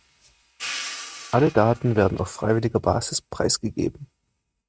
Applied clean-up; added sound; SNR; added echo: neural mask model RNNoise.